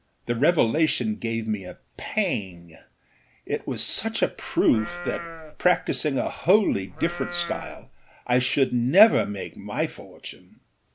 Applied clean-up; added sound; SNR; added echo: none; Livestock, farm animals, working animals; 12 dB; none.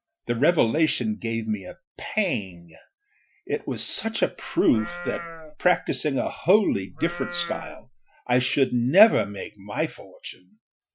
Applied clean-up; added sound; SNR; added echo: classical method Wiener filter.